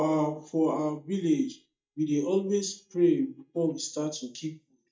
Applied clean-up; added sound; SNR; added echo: neural mask model DeepFilterNet 3.